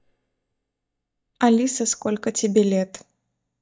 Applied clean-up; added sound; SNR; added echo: neural mask model DeepFilterNet 3.